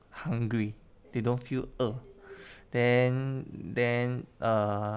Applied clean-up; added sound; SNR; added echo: none; none; none; none.